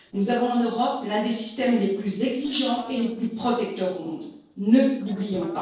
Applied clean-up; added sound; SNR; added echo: neural separator model SepFormer DNS4.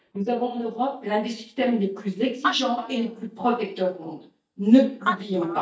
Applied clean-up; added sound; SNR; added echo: neural mask model DeepFilterNet 3.